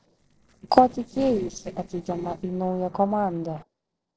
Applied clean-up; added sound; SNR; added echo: neural separator model SepFormer DNS4.